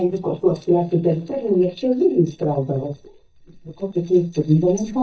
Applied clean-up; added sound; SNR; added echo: neural mask model DeepFilterNet 3.